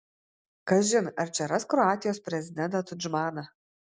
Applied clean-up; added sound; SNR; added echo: none; none; none; none.